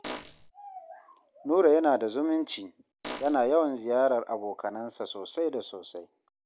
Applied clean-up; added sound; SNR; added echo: none; Fart; 11 dB; none.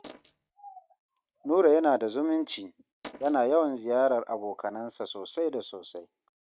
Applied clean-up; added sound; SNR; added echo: neural mask model RNNoise.